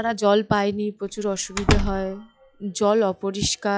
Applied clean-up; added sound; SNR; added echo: classical method log-MMSE.